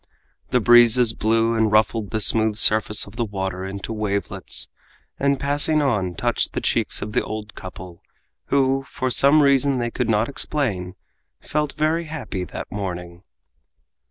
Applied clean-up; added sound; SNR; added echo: none; none; none; none.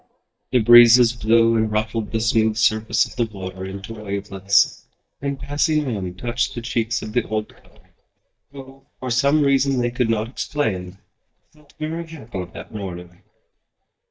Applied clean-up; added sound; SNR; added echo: neural mask model DeepFilterNet 3.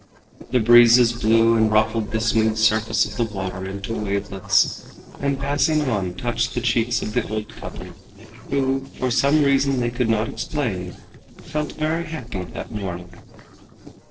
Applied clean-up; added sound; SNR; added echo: neural separator model SepFormer DNS4.